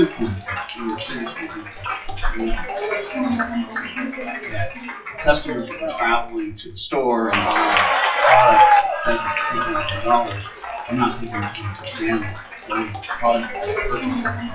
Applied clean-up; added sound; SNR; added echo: classical method WPE with log-MMSE.